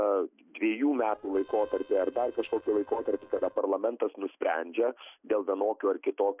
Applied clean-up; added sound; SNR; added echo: neural separator model SepFormer DNS4.